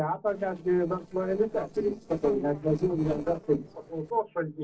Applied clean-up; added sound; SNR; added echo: neural separator model SepFormer DNS4.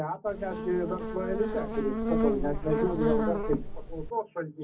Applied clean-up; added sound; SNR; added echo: none; Buzz; 0 dB; reverberation time 0.4 s.